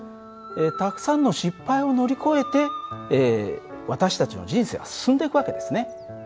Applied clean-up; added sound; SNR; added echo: none; none; none; none.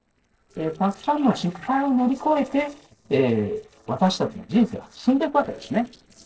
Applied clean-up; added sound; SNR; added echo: neural separator model SepFormer DNS4.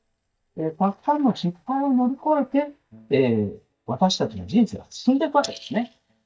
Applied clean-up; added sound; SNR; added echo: neural mask model DeepFilterNet 3.